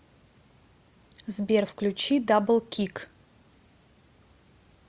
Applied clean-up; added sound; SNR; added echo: none; none; none; none.